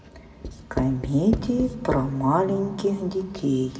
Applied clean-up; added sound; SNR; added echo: none; Writing; 9 dB; reverberation time 2.0 s.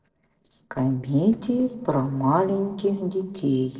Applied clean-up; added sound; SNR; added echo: neural separator model SepFormer DNS4.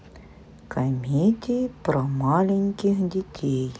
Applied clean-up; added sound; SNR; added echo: none; none; none; none.